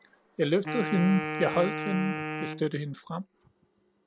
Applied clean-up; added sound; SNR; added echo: none; Wind instrument, woodwind instrument; 6 dB; none.